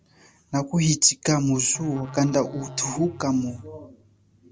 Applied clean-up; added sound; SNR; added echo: none; Musical instrument; 16 dB; none.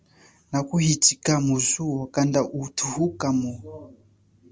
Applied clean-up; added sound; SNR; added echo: none; none; none; none.